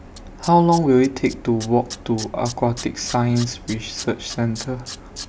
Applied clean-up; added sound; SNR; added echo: none; Tools; 17 dB; none.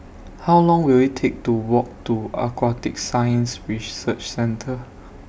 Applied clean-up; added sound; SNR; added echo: none; none; none; none.